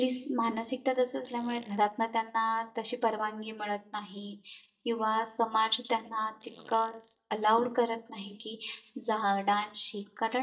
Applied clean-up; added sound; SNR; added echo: neural mask model DeepFilterNet 3.